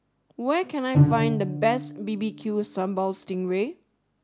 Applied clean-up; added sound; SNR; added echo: none; Bowed string instrument; 0 dB; none.